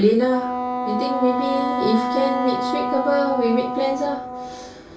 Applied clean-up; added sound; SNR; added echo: none; Wind instrument, woodwind instrument; 3 dB; reverberation time 0.2 s.